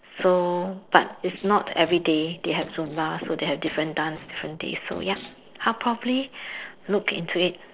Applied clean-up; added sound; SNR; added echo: neural separator model SepFormer DNS4.